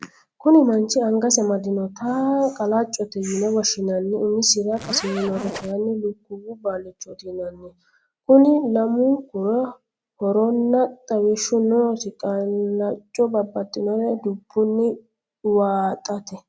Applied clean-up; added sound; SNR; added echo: none; Zipper (clothing); 11 dB; none.